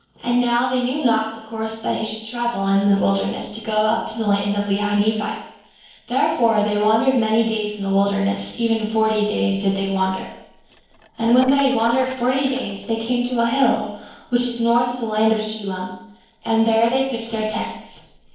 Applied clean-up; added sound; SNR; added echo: neural separator model SepFormer DNS4.